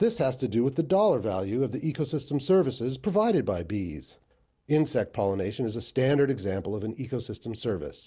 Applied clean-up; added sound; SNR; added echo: none; none; none; none.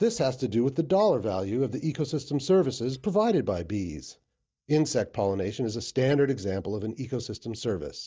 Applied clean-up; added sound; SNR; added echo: neural mask model DeepFilterNet 3.